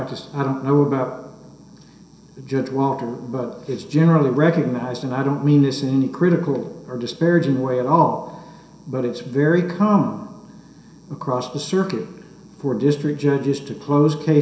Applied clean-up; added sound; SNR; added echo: none; none; none; reverberation time 0.7 s.